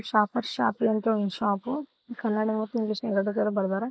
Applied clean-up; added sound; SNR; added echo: neural mask model Resemble Enhance denoiser.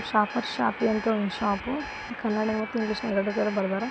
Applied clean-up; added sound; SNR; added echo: none; Alarm; 16 dB; none.